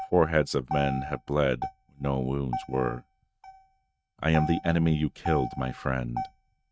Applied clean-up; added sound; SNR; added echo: neural mask model RNNoise.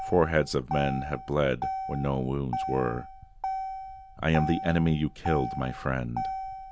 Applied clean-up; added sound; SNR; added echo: none; Motor vehicle (road); 7 dB; none.